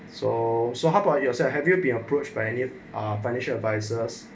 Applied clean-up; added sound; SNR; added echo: none; none; none; none.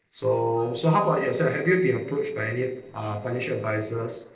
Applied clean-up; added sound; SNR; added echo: neural separator model SepFormer DNS4.